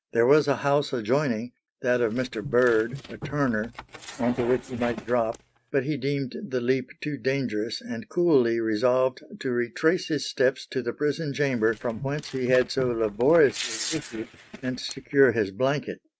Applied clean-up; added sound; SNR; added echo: neural mask model RNNoise.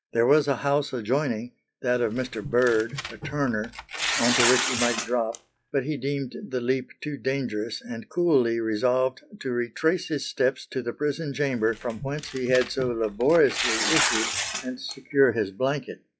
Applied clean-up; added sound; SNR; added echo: classical method log-MMSE.